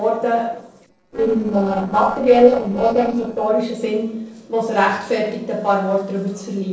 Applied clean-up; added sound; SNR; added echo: neural separator model SepFormer DNS4.